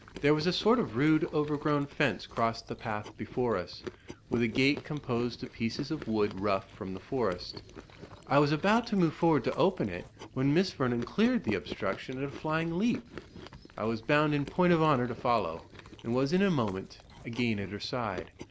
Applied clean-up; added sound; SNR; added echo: none; Chewing, mastication; 17 dB; none.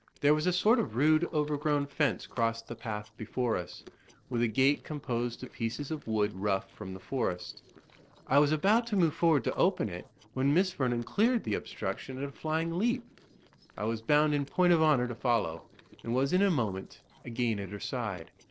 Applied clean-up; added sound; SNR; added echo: neural separator model SepFormer DNS4.